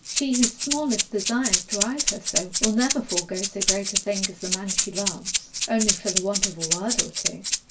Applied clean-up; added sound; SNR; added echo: none; Rattle (instrument); -2 dB; reverberation time 0.2 s.